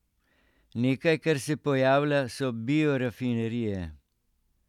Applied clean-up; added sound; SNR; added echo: none; none; none; none.